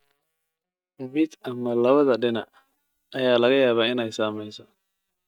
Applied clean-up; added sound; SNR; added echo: neural mask model DeepFilterNet 3.